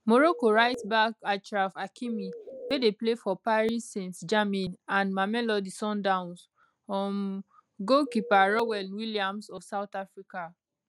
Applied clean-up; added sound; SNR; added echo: none; Bird; 12 dB; none.